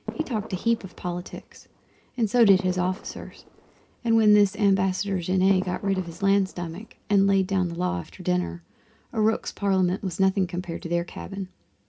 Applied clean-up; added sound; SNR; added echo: none; Fireworks; 16 dB; reverberation time 0.3 s.